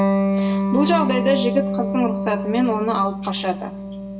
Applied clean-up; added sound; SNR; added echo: none; Electric guitar; 0 dB; reverberation time 0.7 s.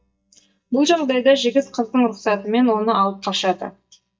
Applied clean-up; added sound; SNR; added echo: neural mask model DeepFilterNet 3.